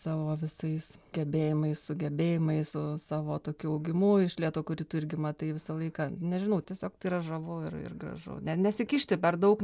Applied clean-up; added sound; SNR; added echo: none; none; none; none.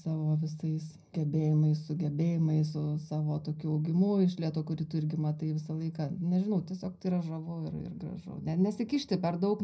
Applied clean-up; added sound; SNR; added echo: none; none; none; reverberation time 0.4 s.